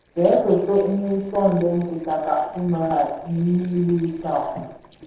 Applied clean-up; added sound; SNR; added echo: neural separator model SepFormer DNS4.